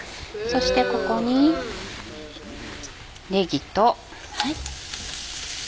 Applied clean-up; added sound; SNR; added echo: none; Crowd; 3 dB; none.